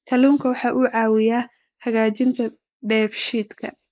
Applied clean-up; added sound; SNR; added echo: neural mask model Resemble Enhance denoiser.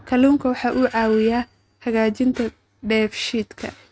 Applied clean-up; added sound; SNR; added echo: neural mask model RNNoise.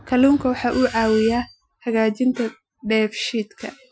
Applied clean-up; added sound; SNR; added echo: classical method Wiener filter.